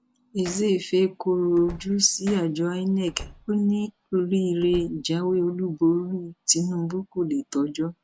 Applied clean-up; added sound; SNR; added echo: none; Hammer + Slam; 19 dB; none.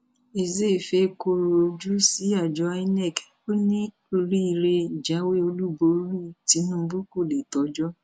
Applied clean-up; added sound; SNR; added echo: none; none; none; none.